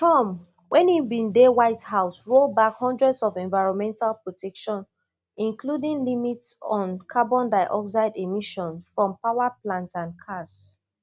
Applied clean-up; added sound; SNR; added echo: none; none; none; none.